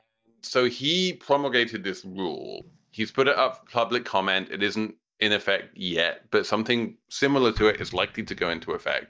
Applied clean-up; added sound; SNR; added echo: neural mask model DeepFilterNet 3.